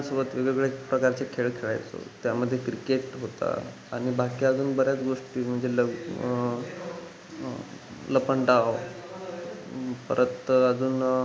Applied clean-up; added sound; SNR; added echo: none; none; none; none.